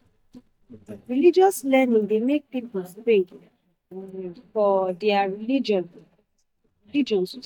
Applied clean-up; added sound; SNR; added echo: neural mask model DeepFilterNet 3.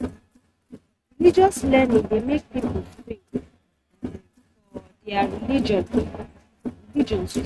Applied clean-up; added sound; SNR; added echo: neural mask model RNNoise.